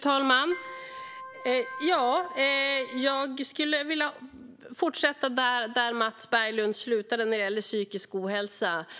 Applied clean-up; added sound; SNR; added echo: none; Organ; 13 dB; none.